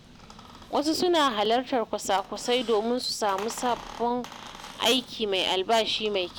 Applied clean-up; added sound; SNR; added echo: none; Squeak; 18 dB; none.